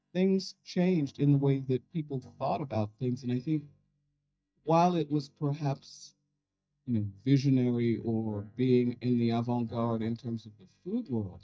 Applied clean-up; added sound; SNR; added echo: neural mask model DeepFilterNet 3.